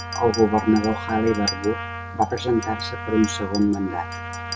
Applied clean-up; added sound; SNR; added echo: none; Trumpet + Chink, clink; 10 dB; none.